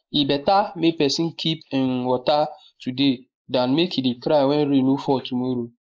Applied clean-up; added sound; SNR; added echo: neural mask model Resemble Enhance denoiser.